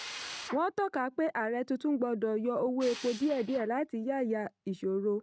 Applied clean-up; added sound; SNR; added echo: neural mask model RNNoise.